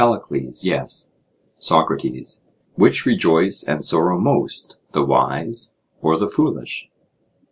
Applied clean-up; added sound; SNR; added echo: none; none; none; none.